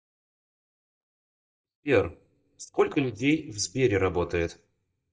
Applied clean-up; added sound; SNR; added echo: neural mask model DeepFilterNet 3.